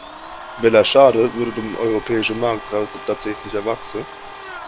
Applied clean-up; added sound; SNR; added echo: none; Domestic sounds, home sounds; 15 dB; none.